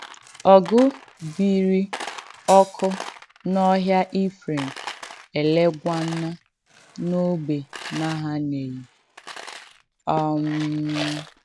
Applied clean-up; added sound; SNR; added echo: none; Coin (dropping) + Hi-hat; 15 dB; none.